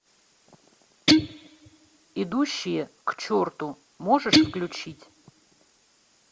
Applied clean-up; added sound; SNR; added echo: none; Guitar; -5 dB; none.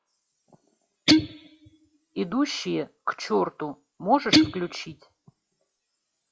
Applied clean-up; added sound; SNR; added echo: classical method log-MMSE.